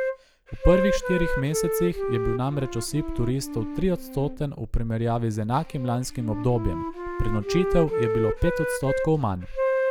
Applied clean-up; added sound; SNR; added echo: none; Wind instrument, woodwind instrument; 4 dB; none.